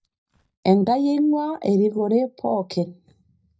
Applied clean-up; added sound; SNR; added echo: neural mask model DeepFilterNet 3.